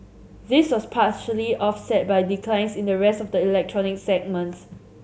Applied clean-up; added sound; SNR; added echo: none; none; none; none.